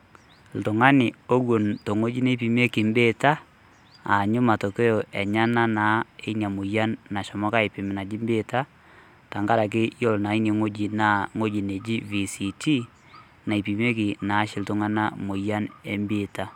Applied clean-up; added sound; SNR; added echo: none; none; none; none.